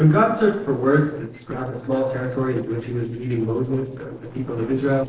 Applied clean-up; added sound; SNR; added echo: neural separator model SepFormer DNS4.